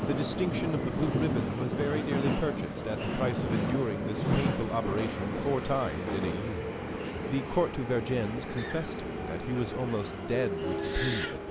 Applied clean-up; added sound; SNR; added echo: none; Subway, metro, underground; 0 dB; none.